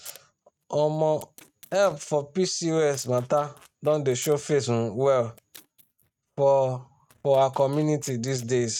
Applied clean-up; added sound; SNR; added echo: neural mask model RNNoise.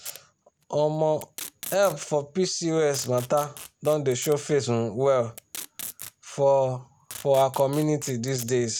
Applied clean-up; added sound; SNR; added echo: none; Packing tape, duct tape; 18 dB; none.